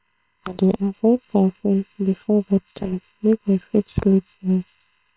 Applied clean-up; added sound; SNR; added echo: neural separator model SepFormer WHAM!.